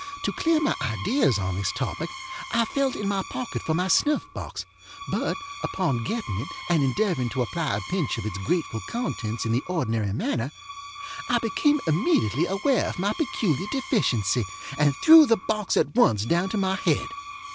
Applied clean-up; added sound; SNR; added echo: none; Screech; 13 dB; none.